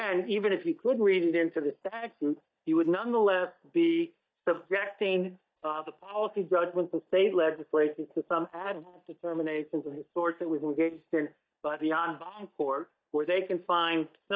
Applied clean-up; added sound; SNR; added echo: neural mask model DeepFilterNet 3.